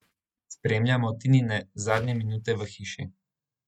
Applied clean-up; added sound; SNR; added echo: neural mask model RNNoise.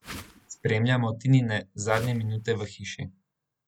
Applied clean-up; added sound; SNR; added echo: none; Whoosh, swoosh, swish; 16 dB; none.